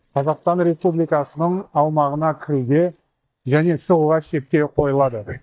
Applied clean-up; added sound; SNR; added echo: neural mask model DeepFilterNet 3.